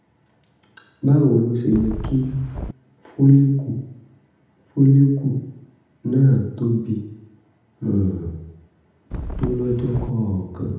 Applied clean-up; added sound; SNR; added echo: none; Wind; 8 dB; reverberation time 0.8 s.